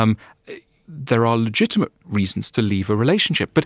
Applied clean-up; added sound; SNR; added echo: none; none; none; none.